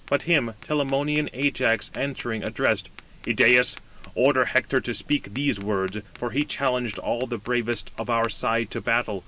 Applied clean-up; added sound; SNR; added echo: none; Tap; 19 dB; none.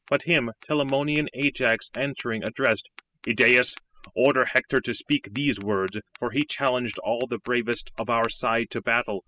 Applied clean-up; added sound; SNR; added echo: classical method spectral subtraction.